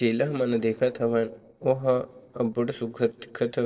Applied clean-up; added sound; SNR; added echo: neural separator model SepFormer DNS4.